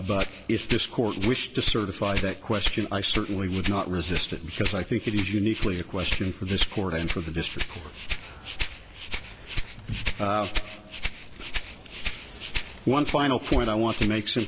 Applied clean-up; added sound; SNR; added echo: none; Rattle (instrument); 4 dB; none.